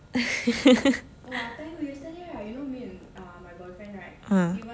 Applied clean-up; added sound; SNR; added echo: none; none; none; none.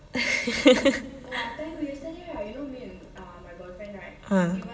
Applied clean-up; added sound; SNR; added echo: none; none; none; reverberation time 0.8 s.